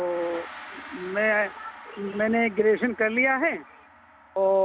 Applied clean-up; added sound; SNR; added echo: none; Gong; 18 dB; none.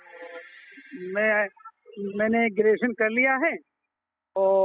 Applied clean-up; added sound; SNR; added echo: classical method spectral subtraction.